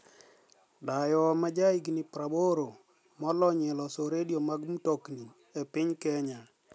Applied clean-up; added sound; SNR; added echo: none; none; none; none.